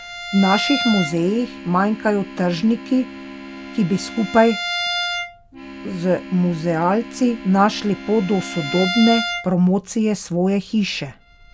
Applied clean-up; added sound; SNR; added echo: none; Organ + Bowed string instrument; 9 dB; none.